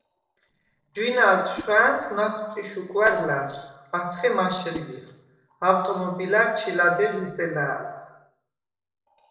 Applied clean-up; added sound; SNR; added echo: neural separator model SepFormer DNS4.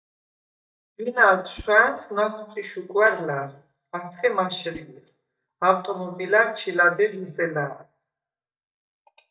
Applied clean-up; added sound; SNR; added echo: neural mask model DeepFilterNet 3.